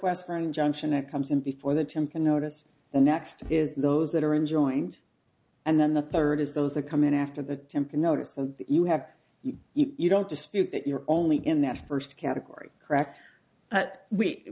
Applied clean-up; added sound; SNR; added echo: none; none; none; none.